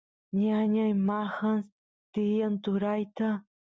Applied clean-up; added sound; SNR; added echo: none; none; none; none.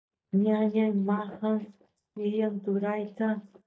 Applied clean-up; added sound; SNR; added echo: neural mask model DeepFilterNet 3.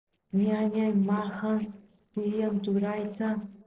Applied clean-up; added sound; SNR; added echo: neural separator model SepFormer DNS4.